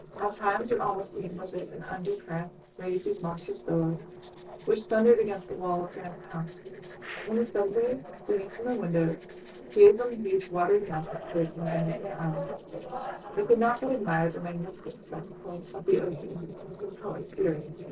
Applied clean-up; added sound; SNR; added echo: neural separator model SepFormer DNS4.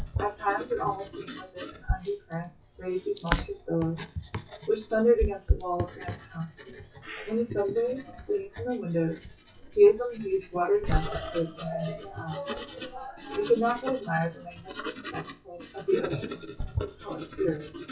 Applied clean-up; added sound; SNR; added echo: classical method WPE with log-MMSE.